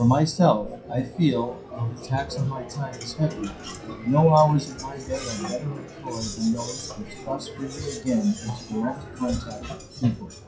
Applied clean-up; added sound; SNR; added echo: classical method WPE with log-MMSE.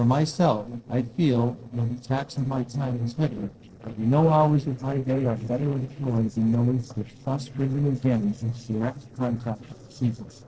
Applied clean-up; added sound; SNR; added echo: neural separator model SepFormer DNS4.